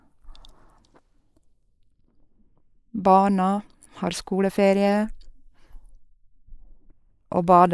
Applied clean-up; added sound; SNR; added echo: neural mask model Resemble Enhance denoiser.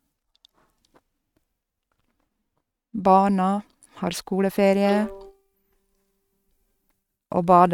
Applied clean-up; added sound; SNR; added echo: neural mask model RNNoise.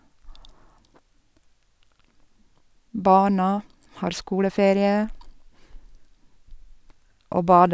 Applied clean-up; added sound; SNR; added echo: none; none; none; none.